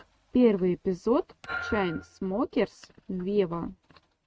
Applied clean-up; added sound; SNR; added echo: neural mask model RNNoise.